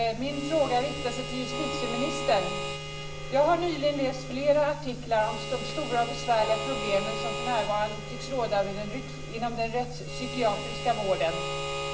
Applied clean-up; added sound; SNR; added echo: none; Harmonica; 8 dB; reverberation time 0.7 s.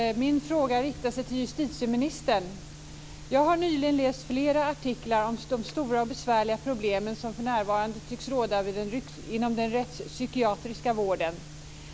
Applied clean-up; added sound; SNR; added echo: none; none; none; none.